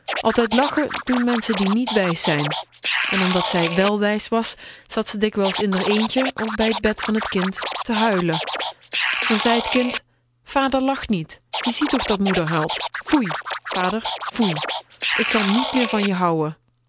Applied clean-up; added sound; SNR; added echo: none; Scratching (performance technique); 5 dB; none.